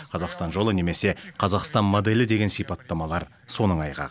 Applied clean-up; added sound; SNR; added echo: none; none; none; none.